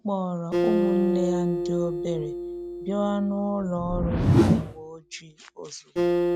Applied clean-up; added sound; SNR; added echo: none; Acoustic guitar + Whoosh, swoosh, swish; -3 dB; none.